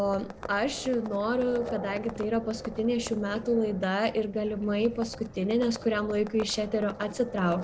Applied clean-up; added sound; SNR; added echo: none; Livestock, farm animals, working animals; 13 dB; none.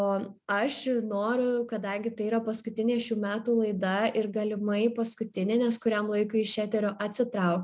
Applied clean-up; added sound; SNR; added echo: none; none; none; none.